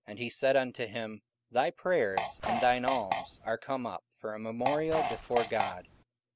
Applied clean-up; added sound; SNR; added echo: none; Fart; 2 dB; none.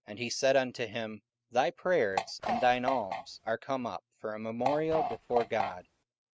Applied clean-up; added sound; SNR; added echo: neural mask model RNNoise.